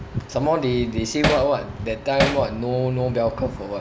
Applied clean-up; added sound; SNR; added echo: none; Hammer; 2 dB; none.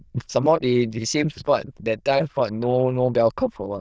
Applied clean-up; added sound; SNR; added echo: neural diffusion model UNIVERSE++.